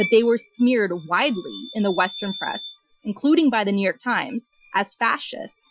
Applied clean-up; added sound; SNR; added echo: classical method Wiener filter.